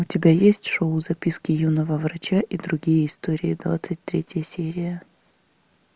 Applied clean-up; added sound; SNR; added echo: none; none; none; none.